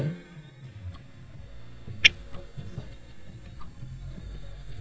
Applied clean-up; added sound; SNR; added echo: neural mask model DeepFilterNet 3.